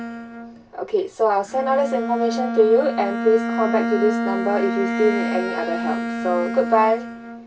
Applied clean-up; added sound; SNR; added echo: none; Bowed string instrument; 4 dB; reverberation time 0.1 s.